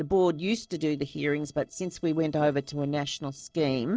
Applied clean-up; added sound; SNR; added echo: neural separator model SepFormer DNS4.